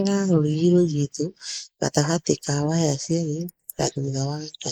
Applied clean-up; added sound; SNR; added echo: neural mask model Resemble Enhance denoiser.